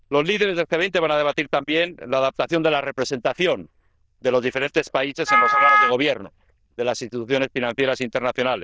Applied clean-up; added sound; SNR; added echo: neural diffusion model UNIVERSE++.